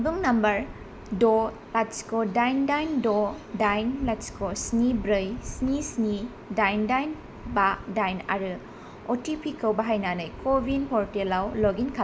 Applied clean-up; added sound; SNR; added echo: none; none; none; none.